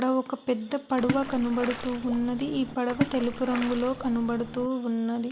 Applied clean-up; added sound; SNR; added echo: none; Splash, splatter; 7 dB; reverberation time 0.7 s.